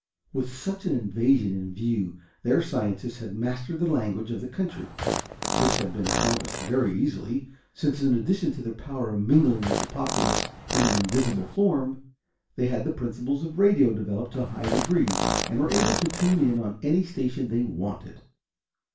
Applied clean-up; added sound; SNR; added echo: none; Fart; 2 dB; reverberation time 0.3 s.